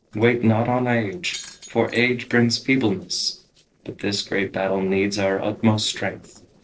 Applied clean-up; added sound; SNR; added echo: neural separator model SepFormer DNS4.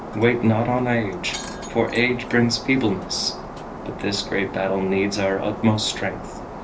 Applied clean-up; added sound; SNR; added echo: none; Shatter; 11 dB; reverberation time 0.3 s.